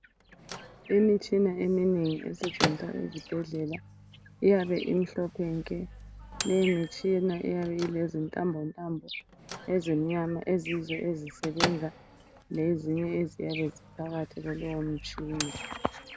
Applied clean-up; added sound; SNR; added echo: none; Microwave oven / Bell; 11 dB; none.